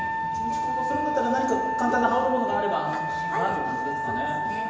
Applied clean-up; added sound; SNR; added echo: none; Wind instrument, woodwind instrument; 0 dB; reverberation time 1.0 s.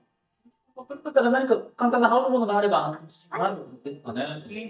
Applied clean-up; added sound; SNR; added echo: neural mask model DeepFilterNet 3.